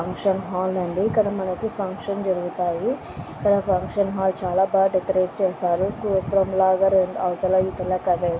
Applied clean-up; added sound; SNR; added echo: none; none; none; none.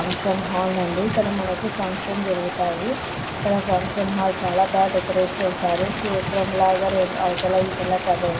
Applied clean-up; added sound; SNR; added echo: none; Rain; 7 dB; reverberation time 2.0 s.